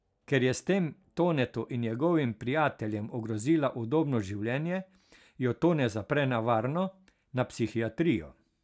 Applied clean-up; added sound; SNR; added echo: none; none; none; none.